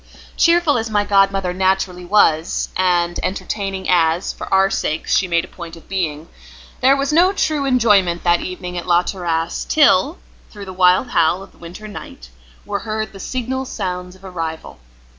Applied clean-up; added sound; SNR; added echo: none; none; none; none.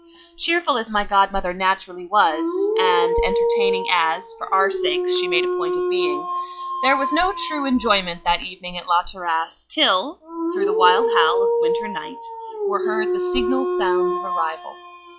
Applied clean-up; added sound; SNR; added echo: classical method log-MMSE.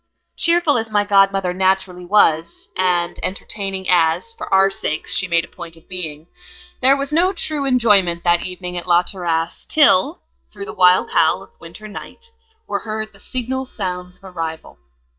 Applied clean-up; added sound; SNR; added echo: neural mask model DeepFilterNet 3.